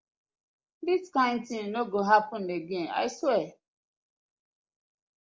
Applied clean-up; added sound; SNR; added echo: none; none; none; none.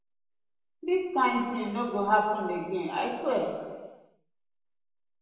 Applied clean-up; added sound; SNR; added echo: none; none; none; reverberation time 1.2 s.